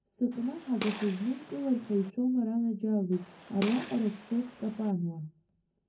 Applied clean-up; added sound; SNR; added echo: none; Gunshot, gunfire; 13 dB; reverberation time 0.3 s.